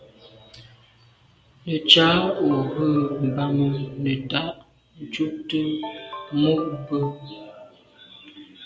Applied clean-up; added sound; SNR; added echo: none; Ringtone; 15 dB; none.